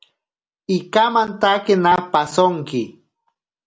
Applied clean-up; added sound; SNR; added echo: none; none; none; none.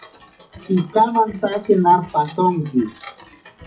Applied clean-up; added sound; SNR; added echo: classical method WPE with log-MMSE.